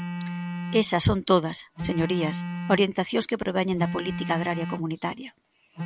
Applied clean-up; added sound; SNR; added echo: none; Telephone; 7 dB; none.